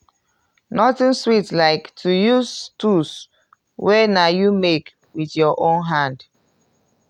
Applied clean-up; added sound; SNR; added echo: none; none; none; none.